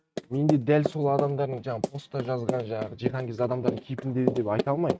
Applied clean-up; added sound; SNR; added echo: neural mask model RNNoise.